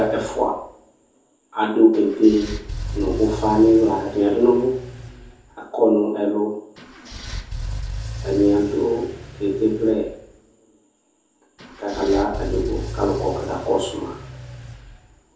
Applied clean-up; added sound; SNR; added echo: none; Engine / Car; 12 dB; reverberation time 0.6 s.